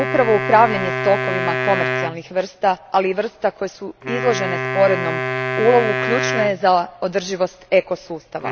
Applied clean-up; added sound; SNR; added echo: none; Wind instrument, woodwind instrument; 5 dB; none.